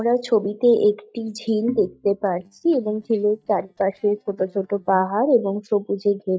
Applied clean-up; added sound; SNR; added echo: neural mask model DeepFilterNet 3.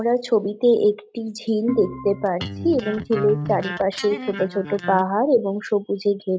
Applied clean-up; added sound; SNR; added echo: neural mask model RNNoise.